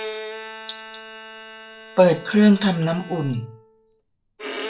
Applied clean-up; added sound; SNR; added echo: none; Bowed string instrument; 14 dB; reverberation time 0.2 s.